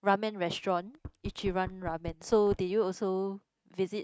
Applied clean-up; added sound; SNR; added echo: neural mask model RNNoise.